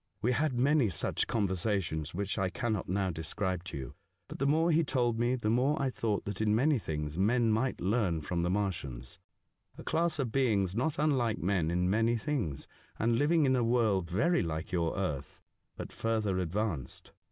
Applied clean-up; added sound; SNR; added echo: none; none; none; none.